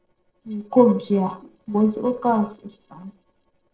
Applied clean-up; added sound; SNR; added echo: neural separator model SepFormer DNS4.